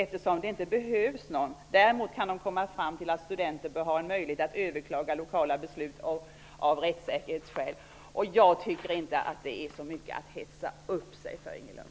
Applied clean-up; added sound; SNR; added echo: none; none; none; none.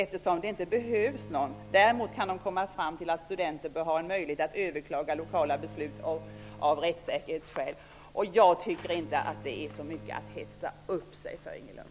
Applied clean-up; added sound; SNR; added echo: none; Bowed string instrument; 18 dB; none.